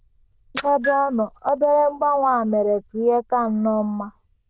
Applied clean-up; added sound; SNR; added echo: neural diffusion model UNIVERSE++.